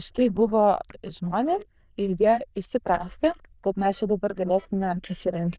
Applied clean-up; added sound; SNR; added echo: neural diffusion model UNIVERSE++.